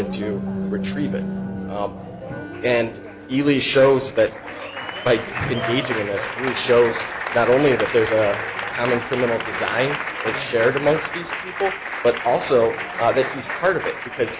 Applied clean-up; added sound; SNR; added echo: none; Applause; 7 dB; none.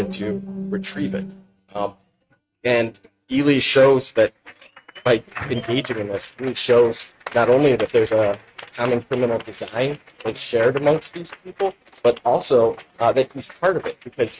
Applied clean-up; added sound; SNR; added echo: neural mask model RNNoise.